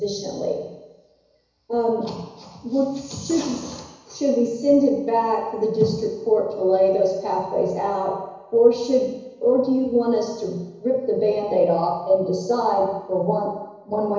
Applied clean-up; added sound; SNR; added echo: none; none; none; reverberation time 1.0 s.